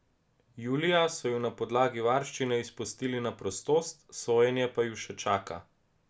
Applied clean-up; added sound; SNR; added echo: none; none; none; none.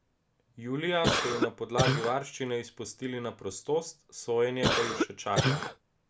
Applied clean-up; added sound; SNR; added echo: none; Cough; -4 dB; none.